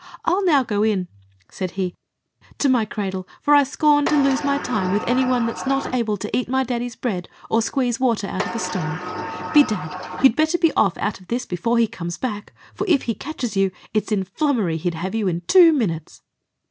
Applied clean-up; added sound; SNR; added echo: none; Sliding door; 8 dB; none.